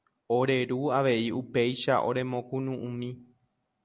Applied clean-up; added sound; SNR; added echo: none; none; none; none.